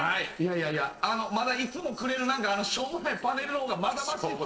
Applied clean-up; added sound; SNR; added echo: neural separator model SepFormer DNS4.